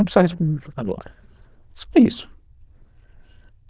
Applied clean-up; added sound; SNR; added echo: neural diffusion model UNIVERSE++.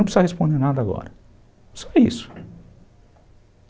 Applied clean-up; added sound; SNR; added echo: none; none; none; none.